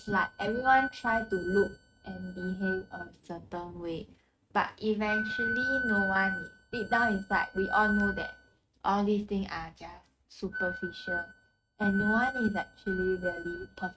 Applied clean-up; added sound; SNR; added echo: neural mask model RNNoise.